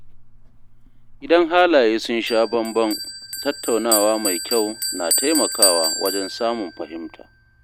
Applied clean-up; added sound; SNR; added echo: none; Bell; 5 dB; none.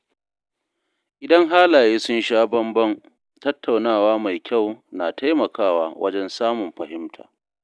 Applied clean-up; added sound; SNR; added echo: none; none; none; none.